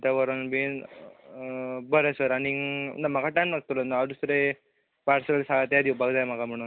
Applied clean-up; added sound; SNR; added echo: none; none; none; none.